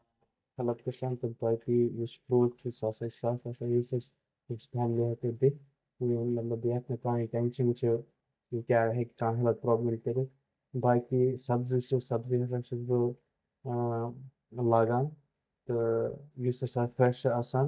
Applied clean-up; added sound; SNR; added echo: neural mask model DeepFilterNet 3.